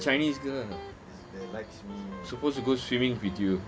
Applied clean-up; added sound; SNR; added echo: none; Electric guitar; 17 dB; none.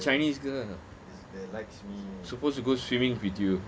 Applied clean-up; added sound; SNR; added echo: none; none; none; none.